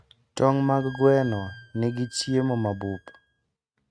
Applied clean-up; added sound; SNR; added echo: neural mask model RNNoise.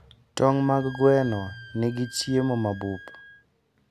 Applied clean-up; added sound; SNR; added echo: none; Wind instrument, woodwind instrument; 19 dB; none.